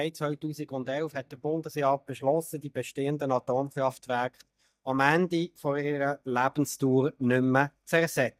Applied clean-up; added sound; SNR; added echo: neural mask model DeepFilterNet 3.